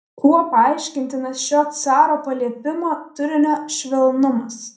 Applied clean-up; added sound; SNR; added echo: none; none; none; reverberation time 0.6 s.